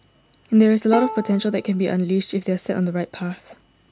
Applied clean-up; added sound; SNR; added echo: none; Bowed string instrument; 13 dB; none.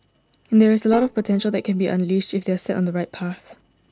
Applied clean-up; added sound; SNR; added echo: neural separator model SepFormer DNS4.